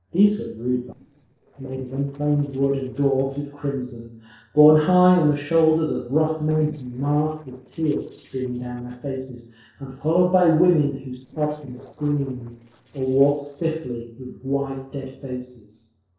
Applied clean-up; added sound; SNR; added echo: neural separator model SepFormer DNS4.